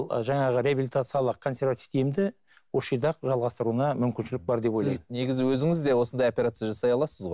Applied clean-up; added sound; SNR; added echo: none; none; none; none.